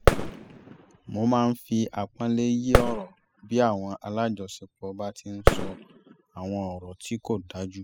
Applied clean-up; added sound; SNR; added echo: classical method spectral subtraction.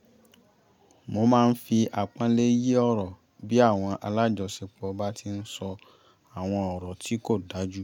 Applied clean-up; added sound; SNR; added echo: none; none; none; none.